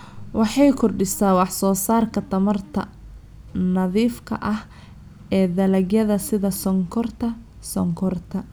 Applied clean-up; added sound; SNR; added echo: none; none; none; none.